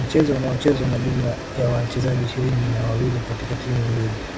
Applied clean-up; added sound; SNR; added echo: none; Train; 9 dB; none.